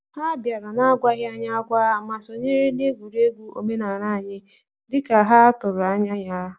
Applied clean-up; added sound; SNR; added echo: none; none; none; none.